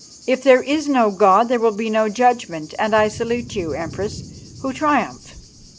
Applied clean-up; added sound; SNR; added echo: none; Thunder / Cricket; 19 dB; none.